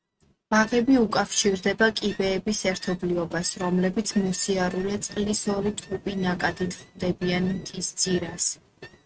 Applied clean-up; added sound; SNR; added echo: neural mask model RNNoise.